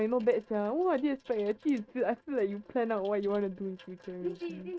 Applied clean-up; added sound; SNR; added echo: neural mask model RNNoise.